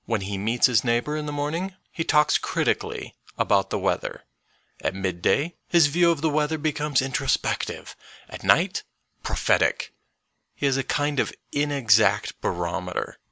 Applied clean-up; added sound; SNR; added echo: none; none; none; none.